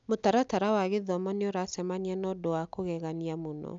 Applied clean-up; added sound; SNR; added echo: none; none; none; none.